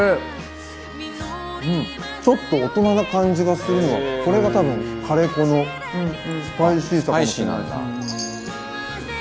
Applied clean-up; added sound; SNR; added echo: none; Chime; 16 dB; none.